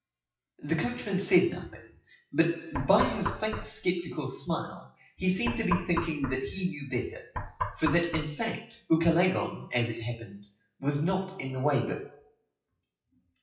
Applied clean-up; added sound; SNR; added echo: classical method WPE with log-MMSE.